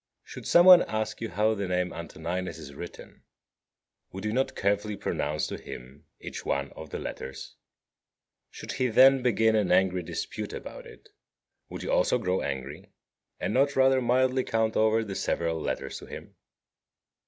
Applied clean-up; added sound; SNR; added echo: none; none; none; none.